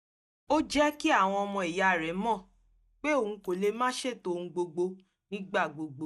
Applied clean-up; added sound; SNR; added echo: neural mask model DeepFilterNet 3.